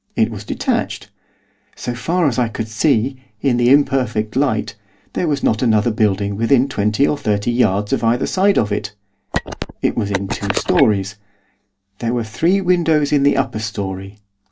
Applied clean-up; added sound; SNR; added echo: none; Telephone; 6 dB; none.